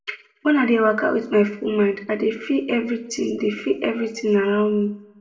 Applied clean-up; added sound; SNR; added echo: none; none; none; reverberation time 0.5 s.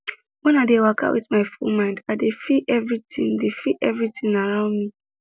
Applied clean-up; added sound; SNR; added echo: none; none; none; none.